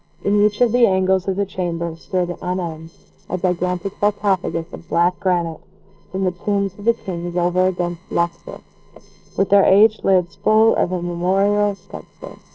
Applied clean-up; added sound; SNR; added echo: neural separator model SepFormer DNS4.